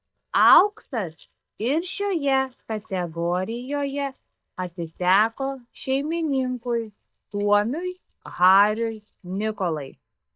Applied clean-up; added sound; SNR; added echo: neural mask model DeepFilterNet 3.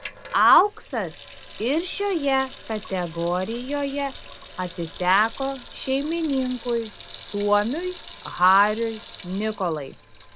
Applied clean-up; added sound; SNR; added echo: none; Sink (filling or washing) / Water tap, faucet; 16 dB; none.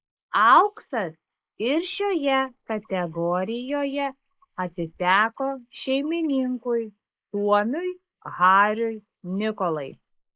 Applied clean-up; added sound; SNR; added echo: neural mask model Resemble Enhance denoiser.